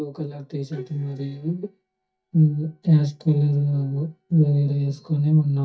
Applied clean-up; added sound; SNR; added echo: neural mask model DeepFilterNet 3.